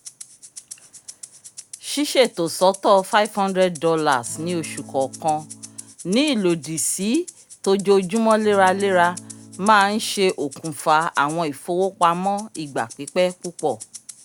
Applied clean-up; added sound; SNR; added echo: none; Rattle (instrument) + Acoustic guitar / Strum; 19 dB; none.